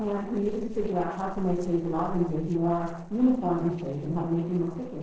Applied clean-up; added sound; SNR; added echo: neural separator model SepFormer DNS4.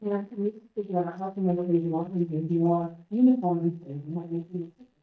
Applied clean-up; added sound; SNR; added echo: neural mask model DeepFilterNet 3.